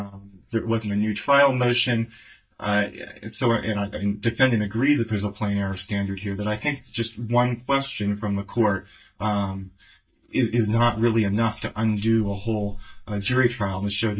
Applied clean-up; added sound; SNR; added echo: neural mask model DeepFilterNet 3.